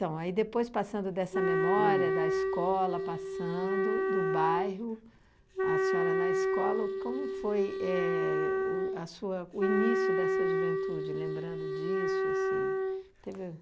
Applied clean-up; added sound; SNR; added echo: none; Wind instrument, woodwind instrument; -4 dB; none.